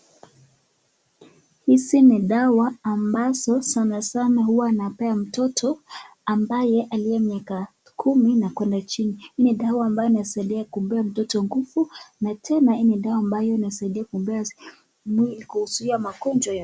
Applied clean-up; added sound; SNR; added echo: none; none; none; none.